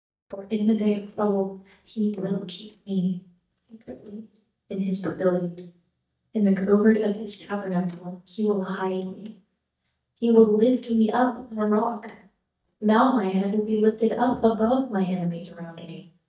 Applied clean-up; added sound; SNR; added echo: neural mask model DeepFilterNet 3.